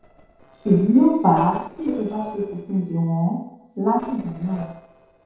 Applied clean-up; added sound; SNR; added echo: neural separator model SepFormer DNS4.